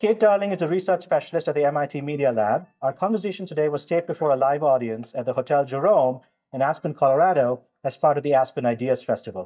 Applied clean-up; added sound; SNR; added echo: neural mask model DeepFilterNet 3.